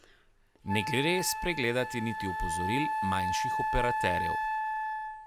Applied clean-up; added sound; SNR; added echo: none; Wind instrument, woodwind instrument; 0 dB; none.